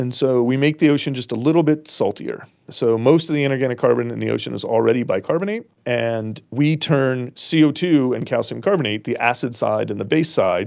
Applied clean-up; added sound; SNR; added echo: none; none; none; none.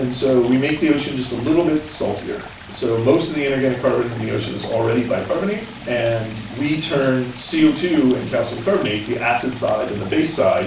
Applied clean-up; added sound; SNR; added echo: none; Stream; 16 dB; reverberation time 0.3 s.